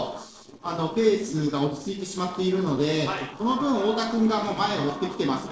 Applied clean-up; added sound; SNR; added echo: neural separator model SepFormer DNS4.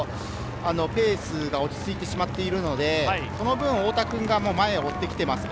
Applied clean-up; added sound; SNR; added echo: none; none; none; none.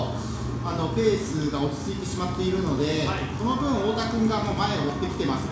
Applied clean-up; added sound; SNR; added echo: none; Brass instrument; 19 dB; reverberation time 0.7 s.